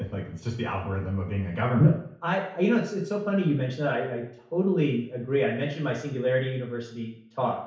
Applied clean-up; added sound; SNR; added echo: none; none; none; reverberation time 0.6 s.